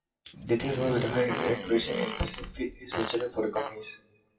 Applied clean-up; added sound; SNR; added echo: classical method WPE with log-MMSE.